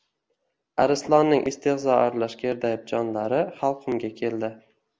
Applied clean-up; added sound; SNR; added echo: none; none; none; none.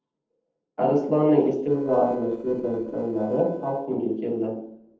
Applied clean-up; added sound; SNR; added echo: neural separator model SepFormer DNS4.